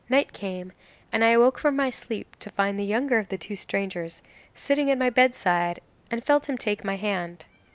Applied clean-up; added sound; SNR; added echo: none; none; none; none.